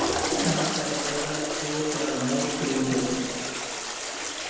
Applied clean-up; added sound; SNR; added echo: none; Toilet flush; -1 dB; reverberation time 2.0 s.